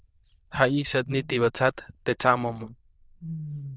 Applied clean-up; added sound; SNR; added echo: neural diffusion model UNIVERSE++.